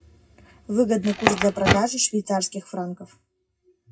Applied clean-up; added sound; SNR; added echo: classical method WPE with log-MMSE.